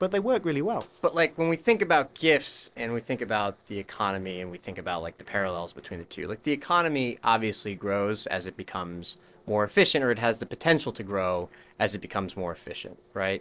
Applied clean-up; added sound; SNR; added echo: neural separator model SepFormer DNS4.